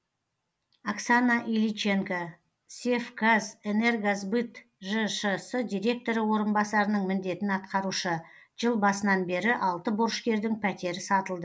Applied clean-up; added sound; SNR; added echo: none; none; none; none.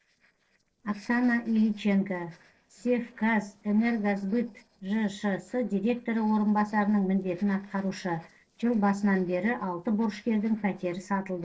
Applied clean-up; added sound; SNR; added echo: neural separator model SepFormer DNS4.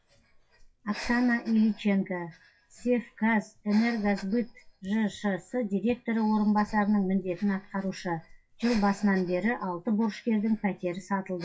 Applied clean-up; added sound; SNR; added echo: classical method WPE with log-MMSE.